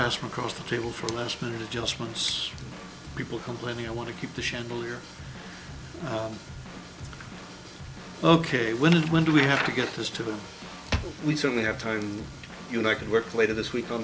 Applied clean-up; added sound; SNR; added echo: none; Drum / Drum kit; 14 dB; none.